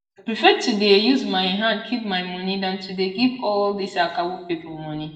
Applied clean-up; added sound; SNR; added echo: none; none; none; reverberation time 0.9 s.